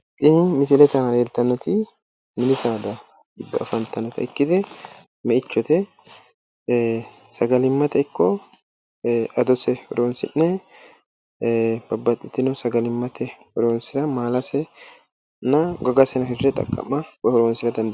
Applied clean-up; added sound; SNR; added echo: none; none; none; none.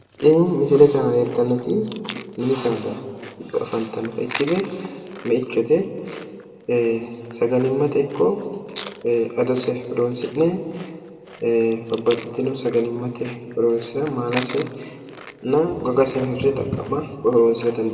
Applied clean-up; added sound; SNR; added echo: none; Chewing, mastication; 19 dB; reverberation time 1.7 s.